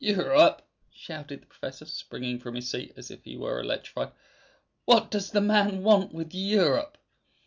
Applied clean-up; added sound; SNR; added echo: none; none; none; none.